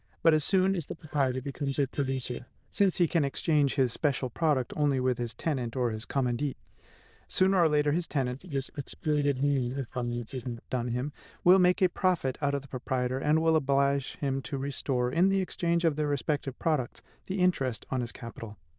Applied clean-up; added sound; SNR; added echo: neural diffusion model UNIVERSE++.